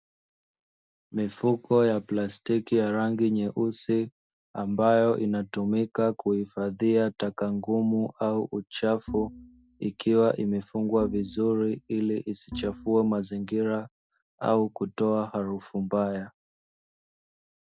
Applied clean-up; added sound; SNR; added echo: none; Bowed string instrument; 16 dB; none.